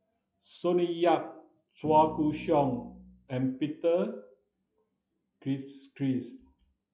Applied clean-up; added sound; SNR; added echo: classical method log-MMSE.